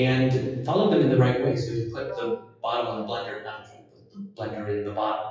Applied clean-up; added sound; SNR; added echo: classical method WPE with log-MMSE.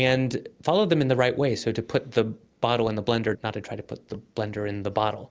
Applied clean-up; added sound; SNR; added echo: none; none; none; none.